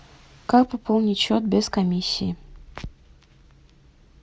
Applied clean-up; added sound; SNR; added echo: none; none; none; none.